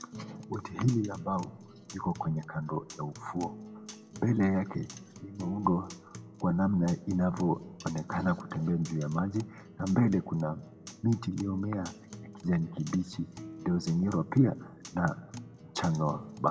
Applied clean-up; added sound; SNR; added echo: none; Acoustic guitar; 17 dB; reverberation time 1.4 s.